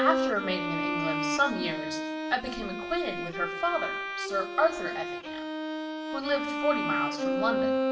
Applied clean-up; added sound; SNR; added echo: none; Bowed string instrument; 0 dB; reverberation time 0.8 s.